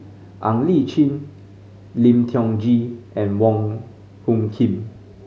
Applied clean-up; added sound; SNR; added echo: none; none; none; none.